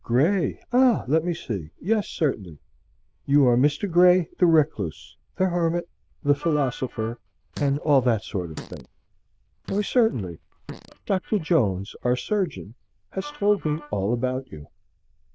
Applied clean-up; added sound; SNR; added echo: neural diffusion model UNIVERSE++.